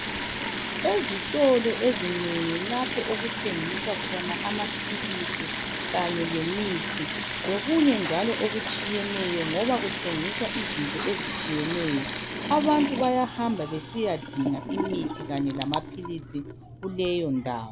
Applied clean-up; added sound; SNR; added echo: none; Sink (filling or washing) / Water tap, faucet; 4 dB; none.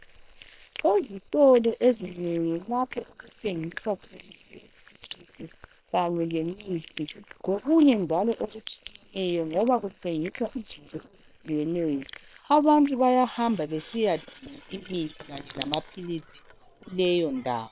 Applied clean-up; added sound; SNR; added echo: neural separator model SepFormer WHAM!.